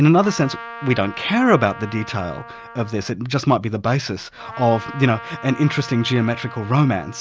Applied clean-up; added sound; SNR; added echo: none; Trumpet; 16 dB; none.